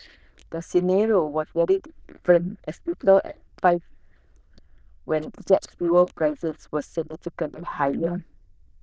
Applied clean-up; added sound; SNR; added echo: neural diffusion model UNIVERSE++.